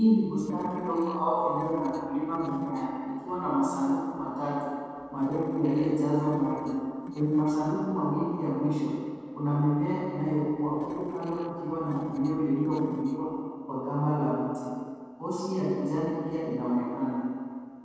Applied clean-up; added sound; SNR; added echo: neural separator model SepFormer DNS4.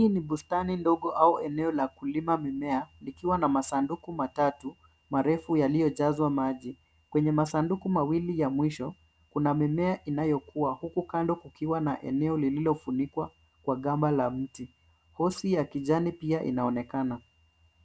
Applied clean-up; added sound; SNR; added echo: none; none; none; none.